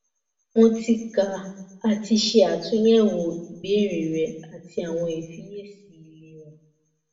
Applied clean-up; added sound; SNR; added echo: none; none; none; reverberation time 0.6 s.